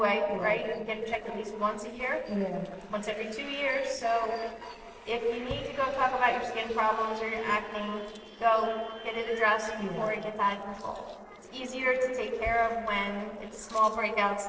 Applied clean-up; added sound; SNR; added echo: neural separator model SepFormer DNS4.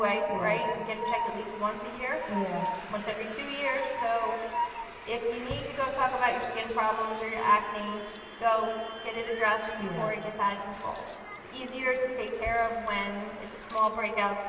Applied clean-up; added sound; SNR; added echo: none; Train; 9 dB; reverberation time 2.5 s.